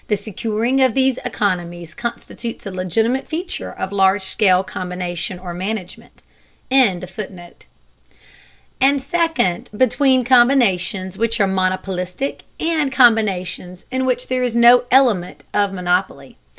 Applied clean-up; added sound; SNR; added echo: none; none; none; none.